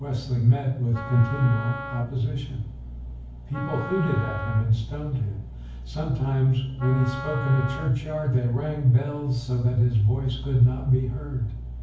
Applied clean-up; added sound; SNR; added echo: none; Wind instrument, woodwind instrument; 13 dB; reverberation time 0.9 s.